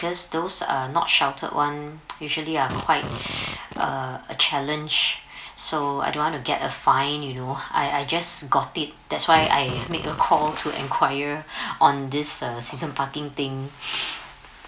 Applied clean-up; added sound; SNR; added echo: none; Fart; 10 dB; none.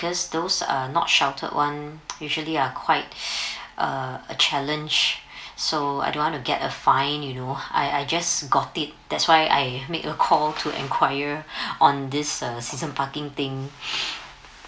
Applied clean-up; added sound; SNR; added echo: none; none; none; none.